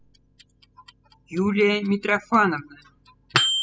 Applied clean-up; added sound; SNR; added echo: classical method spectral subtraction.